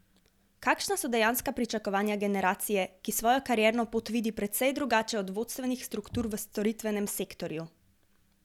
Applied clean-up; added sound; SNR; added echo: none; none; none; none.